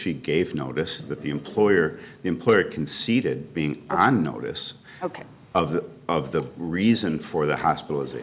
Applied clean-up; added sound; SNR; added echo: none; none; none; none.